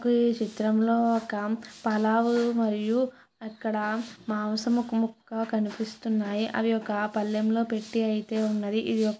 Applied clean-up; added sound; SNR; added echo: none; none; none; none.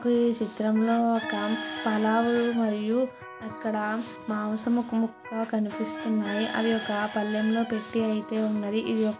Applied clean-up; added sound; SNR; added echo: none; Bird / Chicken, rooster + Electric guitar; 12 dB; none.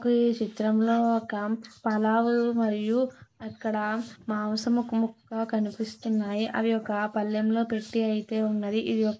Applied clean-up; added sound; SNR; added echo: neural mask model Resemble Enhance denoiser.